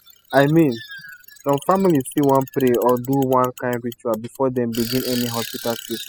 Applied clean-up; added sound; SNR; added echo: classical method spectral subtraction.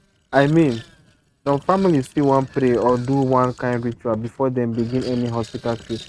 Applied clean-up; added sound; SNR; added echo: neural mask model RNNoise.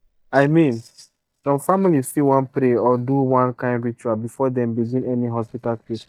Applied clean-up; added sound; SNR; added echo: neural mask model DeepFilterNet 3.